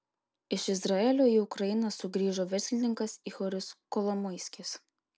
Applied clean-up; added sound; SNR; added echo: none; none; none; none.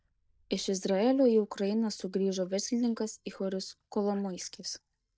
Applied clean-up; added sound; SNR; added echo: neural mask model DeepFilterNet 3.